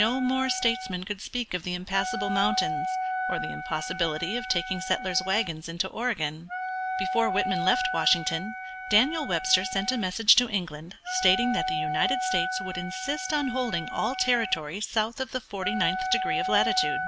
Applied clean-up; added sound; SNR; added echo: none; Wind instrument, woodwind instrument; 4 dB; none.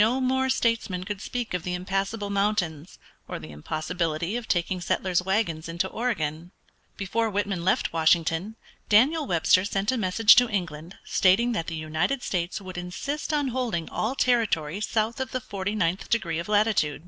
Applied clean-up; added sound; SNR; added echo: none; none; none; none.